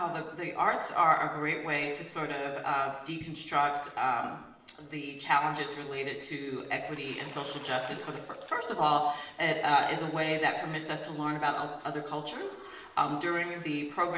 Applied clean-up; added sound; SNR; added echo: neural separator model SepFormer DNS4.